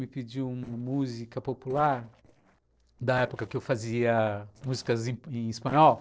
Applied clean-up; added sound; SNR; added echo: neural separator model SepFormer DNS4.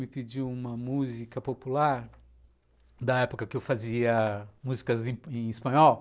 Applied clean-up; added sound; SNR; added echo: none; none; none; none.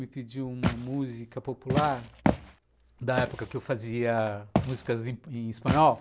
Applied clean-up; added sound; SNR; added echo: none; Walk, footsteps; 3 dB; none.